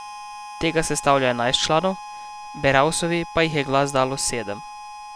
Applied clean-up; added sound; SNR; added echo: none; Harmonica; 14 dB; none.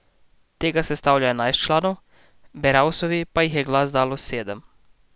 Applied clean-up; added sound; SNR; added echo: none; none; none; none.